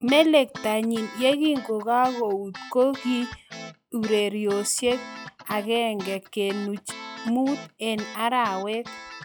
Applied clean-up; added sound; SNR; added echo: classical method log-MMSE.